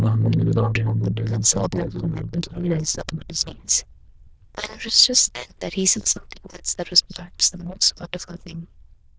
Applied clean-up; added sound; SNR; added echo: neural diffusion model UNIVERSE++.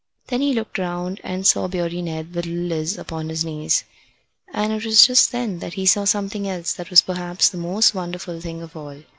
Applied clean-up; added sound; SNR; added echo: none; none; none; none.